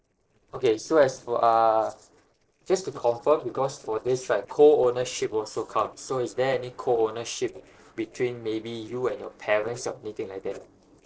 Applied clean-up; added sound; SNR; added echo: neural separator model SepFormer DNS4.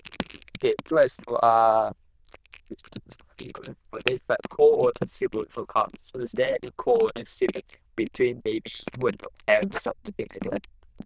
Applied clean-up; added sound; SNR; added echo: neural diffusion model UNIVERSE++.